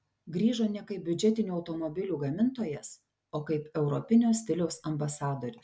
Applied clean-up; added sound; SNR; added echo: none; none; none; none.